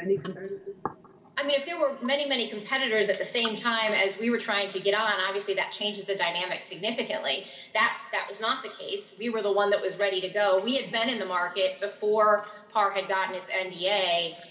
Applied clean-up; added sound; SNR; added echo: none; none; none; reverberation time 2.3 s.